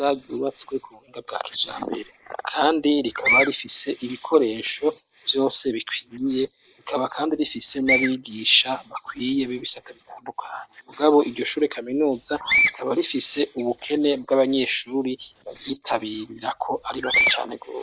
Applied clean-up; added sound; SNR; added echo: neural mask model Resemble Enhance denoiser.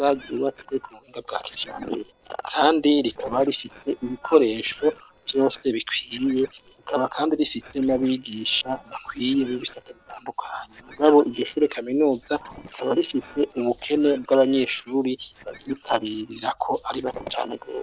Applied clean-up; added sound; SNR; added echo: neural separator model SepFormer DNS4.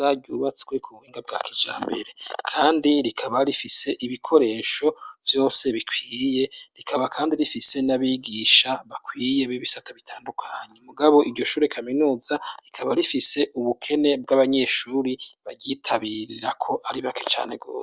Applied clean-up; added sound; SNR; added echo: none; none; none; none.